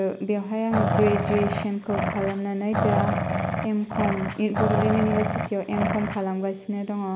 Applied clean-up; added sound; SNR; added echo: none; Growling; 0 dB; none.